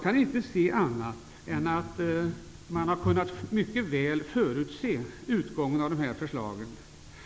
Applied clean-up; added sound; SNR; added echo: none; none; none; none.